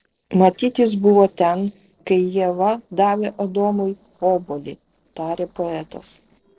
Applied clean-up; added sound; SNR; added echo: neural separator model SepFormer DNS4.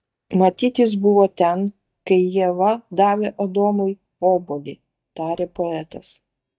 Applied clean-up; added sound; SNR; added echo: neural mask model DeepFilterNet 3.